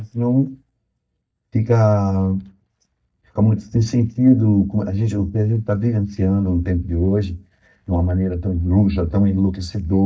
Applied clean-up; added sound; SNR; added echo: neural mask model DeepFilterNet 3.